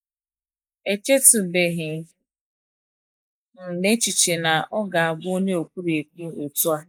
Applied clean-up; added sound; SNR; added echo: neural mask model Resemble Enhance denoiser.